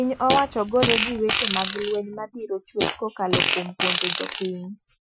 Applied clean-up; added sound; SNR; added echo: classical method Wiener filter.